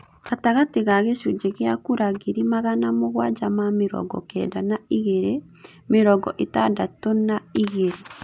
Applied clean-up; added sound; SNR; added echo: none; none; none; none.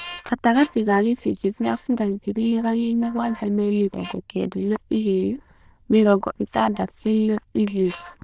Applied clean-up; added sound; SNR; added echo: neural diffusion model UNIVERSE++.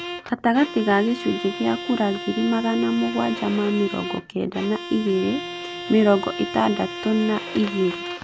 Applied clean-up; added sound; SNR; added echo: none; Bowed string instrument; 10 dB; none.